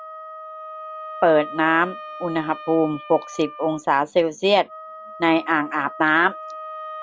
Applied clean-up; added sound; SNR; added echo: none; Wind instrument, woodwind instrument; 14 dB; none.